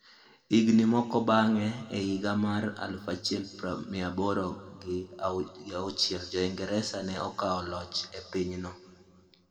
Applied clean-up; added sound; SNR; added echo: none; none; none; reverberation time 1.8 s.